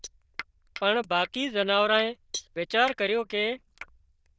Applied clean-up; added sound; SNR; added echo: neural diffusion model UNIVERSE++.